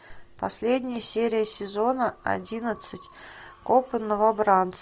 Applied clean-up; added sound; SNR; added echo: none; none; none; none.